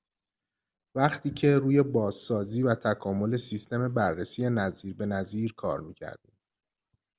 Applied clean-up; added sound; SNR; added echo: none; none; none; none.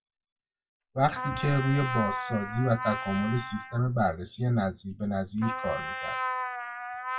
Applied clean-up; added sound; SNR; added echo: classical method WPE with log-MMSE.